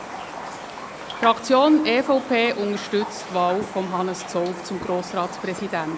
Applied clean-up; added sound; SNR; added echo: none; Raindrop; 11 dB; none.